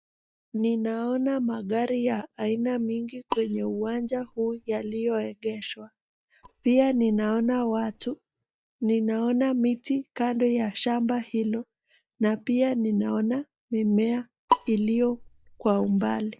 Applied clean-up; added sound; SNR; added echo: neural mask model DeepFilterNet 3.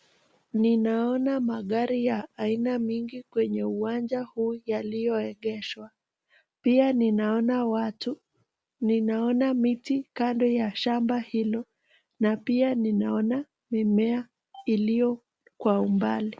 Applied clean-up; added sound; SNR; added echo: none; none; none; none.